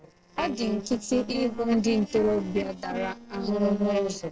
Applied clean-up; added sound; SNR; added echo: neural separator model SepFormer DNS4.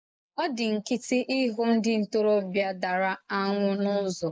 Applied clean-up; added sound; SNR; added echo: neural mask model Resemble Enhance denoiser.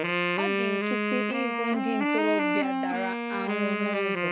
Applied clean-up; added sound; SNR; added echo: none; Wind instrument, woodwind instrument; -5 dB; none.